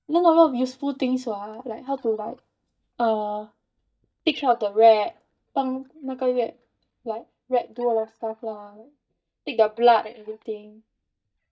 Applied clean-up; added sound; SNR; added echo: neural mask model DeepFilterNet 3.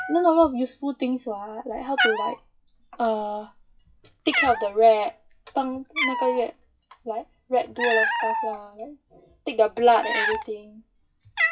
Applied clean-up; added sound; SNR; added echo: classical method WPE with log-MMSE.